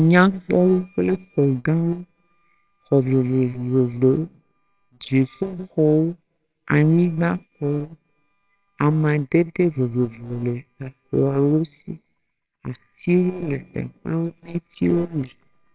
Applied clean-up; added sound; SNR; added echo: neural separator model SepFormer WHAMR!.